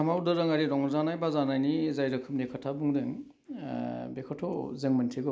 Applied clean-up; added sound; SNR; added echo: none; none; none; none.